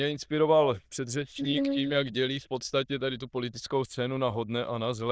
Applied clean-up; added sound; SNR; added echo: neural diffusion model UNIVERSE++.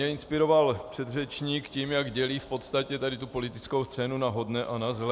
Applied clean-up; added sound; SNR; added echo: none; none; none; none.